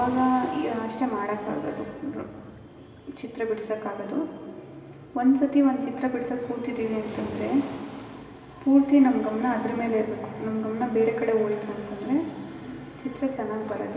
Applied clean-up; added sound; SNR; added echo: none; Waves, surf; 19 dB; reverberation time 2.6 s.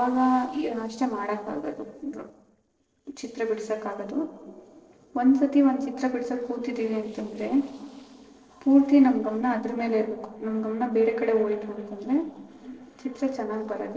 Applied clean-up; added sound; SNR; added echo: neural separator model SepFormer DNS4.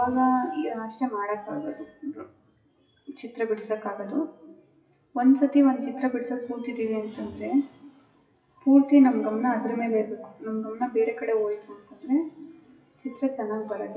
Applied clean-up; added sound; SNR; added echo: classical method WPE with log-MMSE.